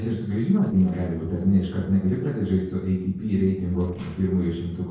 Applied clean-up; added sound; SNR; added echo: neural separator model SepFormer DNS4.